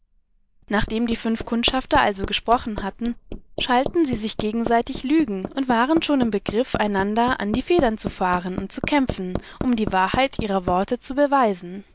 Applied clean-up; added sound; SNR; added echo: neural mask model Resemble Enhance denoiser.